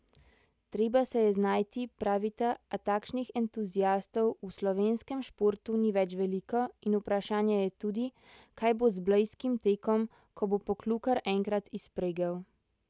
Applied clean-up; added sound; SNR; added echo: none; none; none; none.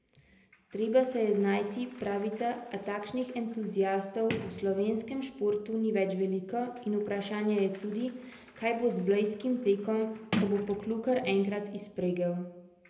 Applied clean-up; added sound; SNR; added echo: none; Sliding door; 14 dB; reverberation time 0.7 s.